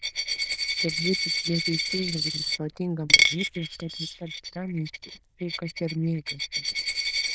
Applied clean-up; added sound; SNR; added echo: neural diffusion model UNIVERSE++.